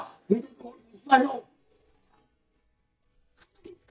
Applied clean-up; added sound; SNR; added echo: neural mask model DeepFilterNet 3.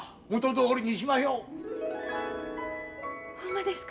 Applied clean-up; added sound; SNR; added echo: none; none; none; none.